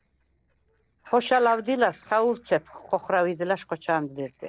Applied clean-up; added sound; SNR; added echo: neural separator model SepFormer DNS4.